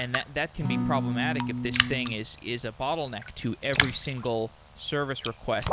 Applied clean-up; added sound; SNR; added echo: none; Raindrop + Acoustic guitar / Strum; 0 dB; none.